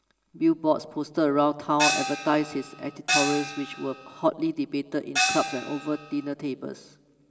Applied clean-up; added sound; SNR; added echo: none; Gong; 2 dB; reverberation time 1.8 s.